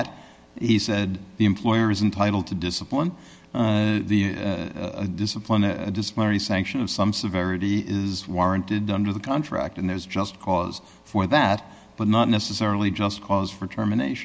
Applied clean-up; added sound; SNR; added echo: none; none; none; none.